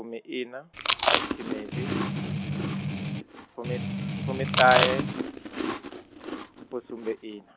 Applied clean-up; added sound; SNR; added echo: none; Strum + Chewing, mastication; -2 dB; none.